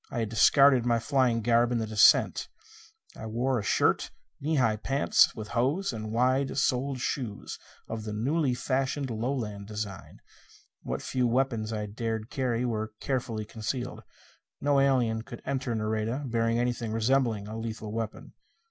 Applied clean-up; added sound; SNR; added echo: none; none; none; none.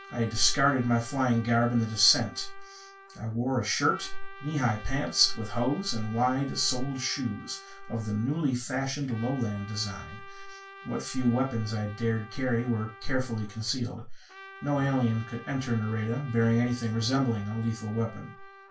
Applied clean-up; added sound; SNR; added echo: none; Trumpet; 19 dB; reverberation time 0.2 s.